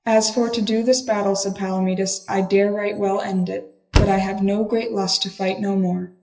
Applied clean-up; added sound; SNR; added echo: classical method WPE with log-MMSE.